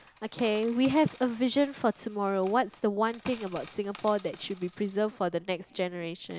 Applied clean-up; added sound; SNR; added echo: none; Coin (dropping); 13 dB; none.